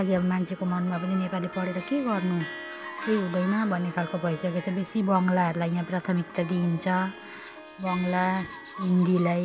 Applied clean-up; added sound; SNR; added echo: none; Harp; 15 dB; none.